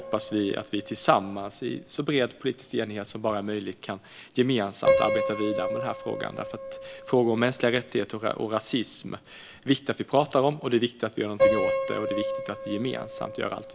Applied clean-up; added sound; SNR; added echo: none; Piano; 4 dB; none.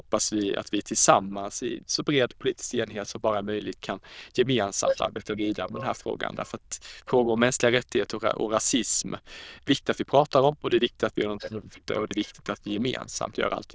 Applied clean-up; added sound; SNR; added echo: neural diffusion model UNIVERSE++.